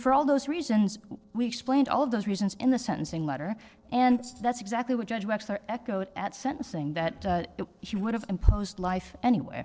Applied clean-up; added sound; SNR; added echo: neural separator model SepFormer DNS4.